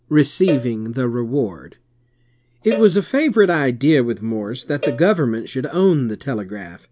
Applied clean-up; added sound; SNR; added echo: none; Cowbell; 15 dB; none.